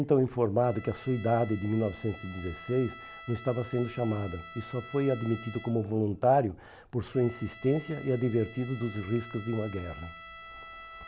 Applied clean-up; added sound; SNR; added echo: none; Bowed string instrument; 17 dB; none.